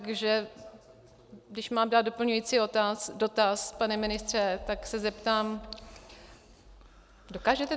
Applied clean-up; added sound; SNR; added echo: none; none; none; none.